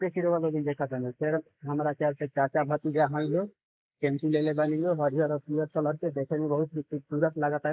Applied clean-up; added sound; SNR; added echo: neural mask model Resemble Enhance denoiser.